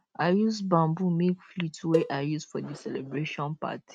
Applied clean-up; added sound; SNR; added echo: neural mask model RNNoise.